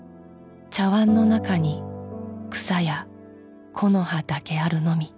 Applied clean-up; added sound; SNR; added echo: none; none; none; none.